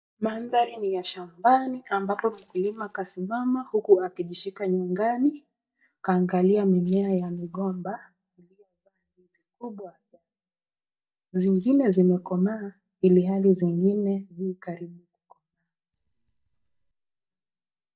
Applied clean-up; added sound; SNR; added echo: neural mask model DeepFilterNet 3.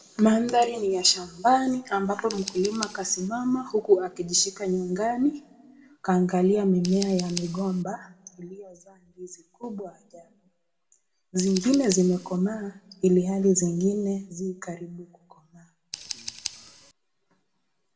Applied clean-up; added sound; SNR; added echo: none; Scissors; 18 dB; reverberation time 0.7 s.